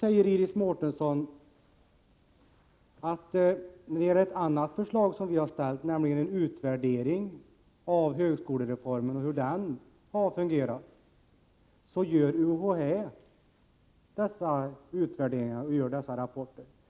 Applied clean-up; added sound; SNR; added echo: none; none; none; none.